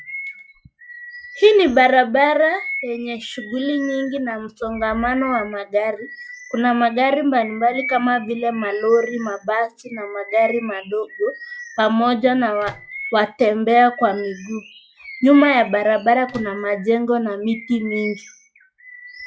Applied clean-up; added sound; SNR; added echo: classical method log-MMSE.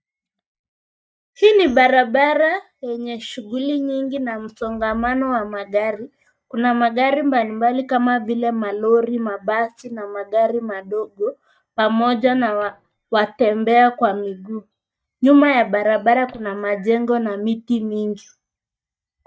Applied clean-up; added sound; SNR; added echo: neural mask model DeepFilterNet 3.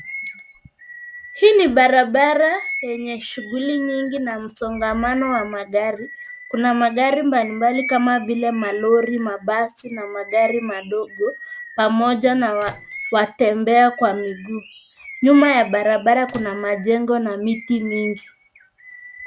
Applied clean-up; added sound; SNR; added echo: none; Bird vocalization, bird call, bird song + Microwave oven; 16 dB; none.